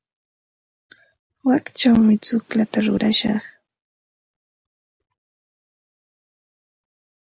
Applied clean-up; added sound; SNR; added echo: none; none; none; none.